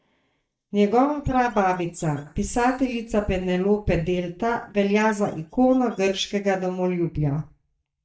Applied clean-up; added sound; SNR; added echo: neural mask model DeepFilterNet 3.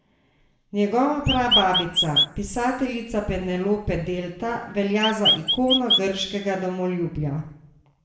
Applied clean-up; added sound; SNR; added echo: none; Chirp, tweet; -3 dB; reverberation time 0.7 s.